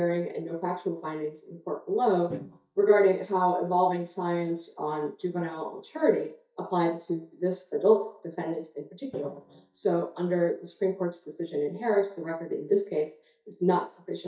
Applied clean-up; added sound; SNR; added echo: neural mask model DeepFilterNet 3.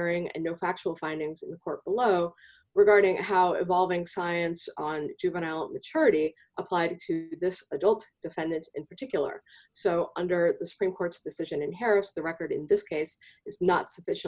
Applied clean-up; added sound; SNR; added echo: none; none; none; none.